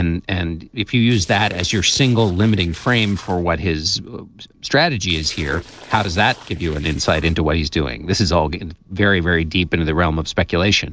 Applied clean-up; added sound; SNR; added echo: neural separator model SepFormer DNS4.